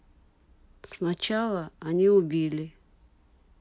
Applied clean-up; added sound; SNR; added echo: none; none; none; none.